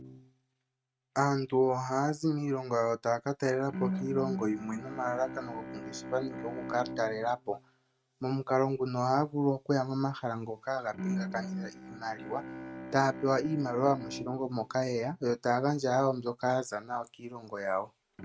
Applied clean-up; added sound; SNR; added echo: neural mask model RNNoise.